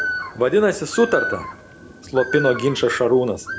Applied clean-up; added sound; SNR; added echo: none; Bird; 9 dB; none.